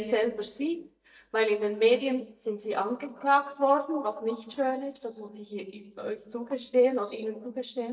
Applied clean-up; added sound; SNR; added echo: neural mask model DeepFilterNet 3.